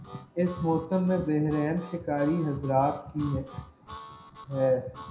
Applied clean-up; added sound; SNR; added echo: none; Harmonica; 19 dB; reverberation time 0.5 s.